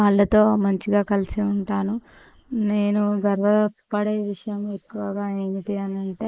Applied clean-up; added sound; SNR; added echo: neural mask model Resemble Enhance denoiser.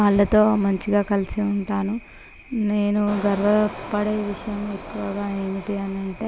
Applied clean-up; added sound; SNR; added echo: none; Engine; 16 dB; none.